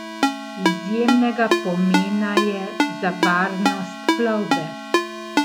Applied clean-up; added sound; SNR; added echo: none; Ringtone; 0 dB; none.